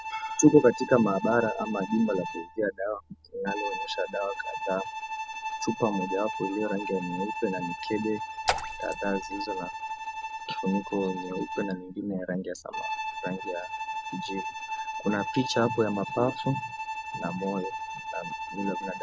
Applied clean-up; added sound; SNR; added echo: none; Raindrop / Splash, splatter + Bowed string instrument; 6 dB; none.